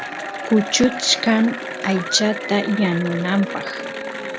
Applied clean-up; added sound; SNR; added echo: none; Applause / Cheering; 8 dB; none.